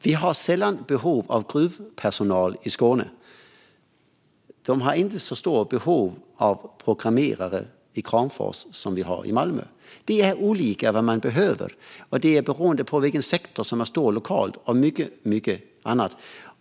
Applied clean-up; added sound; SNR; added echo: none; none; none; none.